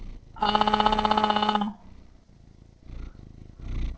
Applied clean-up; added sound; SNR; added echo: neural separator model SepFormer DNS4.